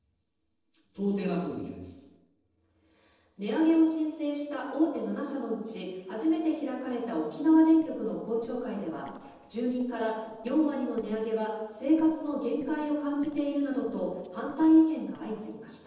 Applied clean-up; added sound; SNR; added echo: neural separator model SepFormer DNS4.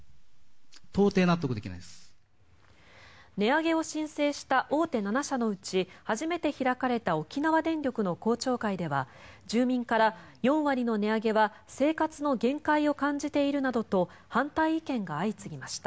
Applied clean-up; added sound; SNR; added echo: none; none; none; none.